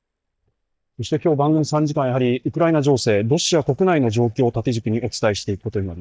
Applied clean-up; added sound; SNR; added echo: neural mask model DeepFilterNet 3.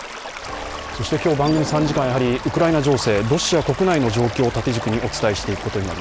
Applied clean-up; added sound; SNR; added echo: none; Stream / Liquid; 12 dB; none.